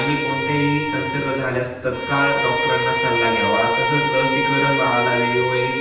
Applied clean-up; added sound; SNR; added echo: none; Bowed string instrument; 0 dB; reverberation time 0.9 s.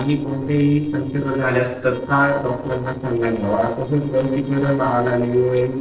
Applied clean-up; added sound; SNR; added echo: neural separator model SepFormer DNS4.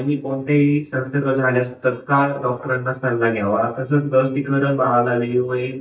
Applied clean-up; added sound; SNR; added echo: neural mask model DeepFilterNet 3.